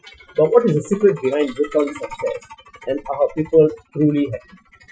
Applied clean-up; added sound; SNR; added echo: classical method Wiener filter.